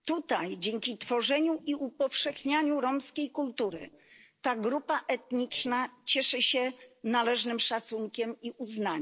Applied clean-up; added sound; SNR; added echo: neural separator model SepFormer DNS4.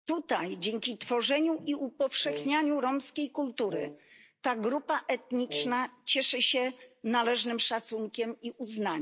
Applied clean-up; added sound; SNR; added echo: neural mask model DeepFilterNet 3.